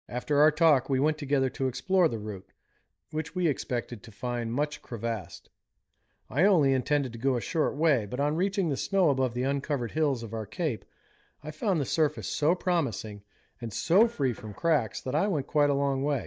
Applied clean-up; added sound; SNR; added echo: neural mask model DeepFilterNet 3.